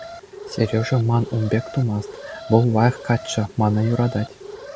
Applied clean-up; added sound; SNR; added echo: none; Alarm; 15 dB; none.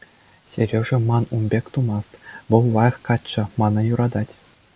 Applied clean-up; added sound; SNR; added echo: none; none; none; none.